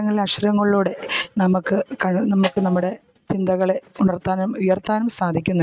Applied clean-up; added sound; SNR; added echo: neural mask model RNNoise.